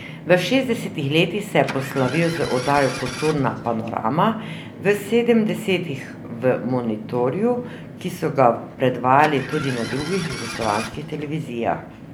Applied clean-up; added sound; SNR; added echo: none; Engine starting; 12 dB; none.